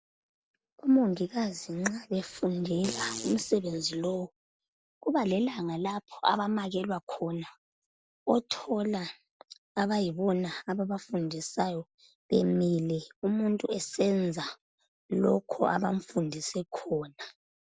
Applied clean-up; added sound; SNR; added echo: none; Fart; 11 dB; none.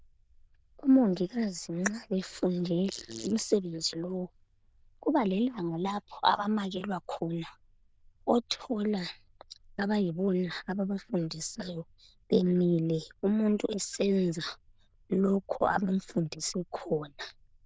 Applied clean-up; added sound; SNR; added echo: neural diffusion model UNIVERSE++.